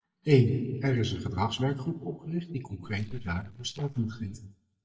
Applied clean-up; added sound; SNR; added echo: neural mask model DeepFilterNet 3.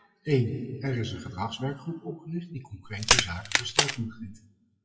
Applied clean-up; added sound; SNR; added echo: classical method WPE with log-MMSE.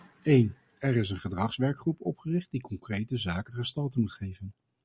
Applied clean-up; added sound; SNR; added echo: none; none; none; none.